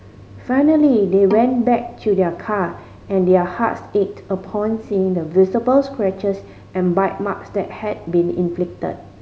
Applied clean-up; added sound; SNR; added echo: none; Bowed string instrument; 15 dB; none.